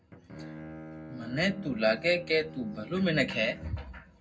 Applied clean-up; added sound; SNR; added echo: none; Bowed string instrument; 14 dB; reverberation time 0.3 s.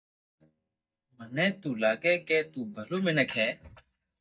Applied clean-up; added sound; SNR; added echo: neural mask model DeepFilterNet 3.